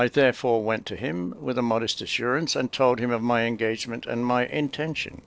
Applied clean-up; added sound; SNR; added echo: neural separator model SepFormer DNS4.